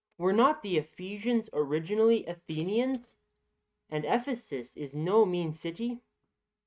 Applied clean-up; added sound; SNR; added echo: neural mask model RNNoise.